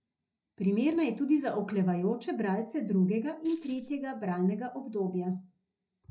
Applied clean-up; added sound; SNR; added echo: none; Tambourine; 12 dB; reverberation time 0.4 s.